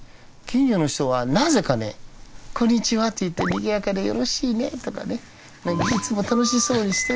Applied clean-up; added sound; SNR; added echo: none; Motor vehicle (road); 18 dB; none.